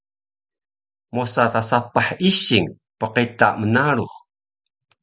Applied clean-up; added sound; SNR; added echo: none; none; none; none.